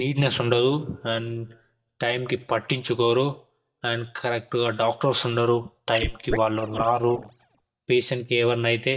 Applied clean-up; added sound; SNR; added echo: neural mask model DeepFilterNet 3.